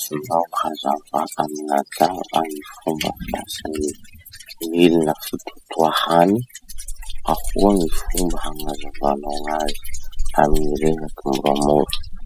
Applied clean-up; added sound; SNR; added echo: classical method spectral subtraction.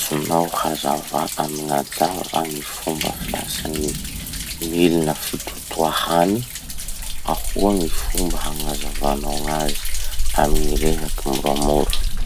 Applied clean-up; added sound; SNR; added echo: none; Thunder; 0 dB; none.